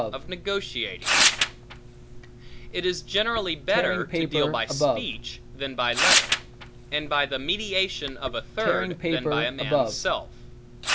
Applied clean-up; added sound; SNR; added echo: none; Tearing; -2 dB; none.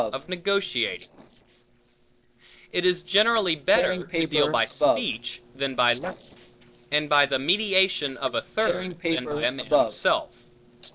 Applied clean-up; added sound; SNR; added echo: neural separator model SepFormer DNS4.